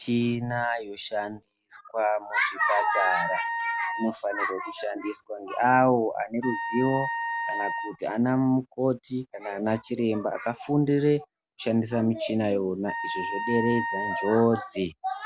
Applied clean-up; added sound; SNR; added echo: none; Wind instrument, woodwind instrument; 5 dB; none.